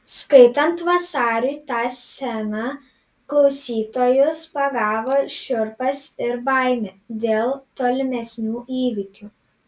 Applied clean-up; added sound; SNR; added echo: none; Bicycle bell; 18 dB; none.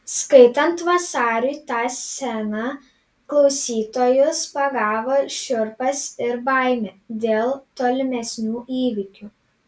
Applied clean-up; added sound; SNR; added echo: none; none; none; none.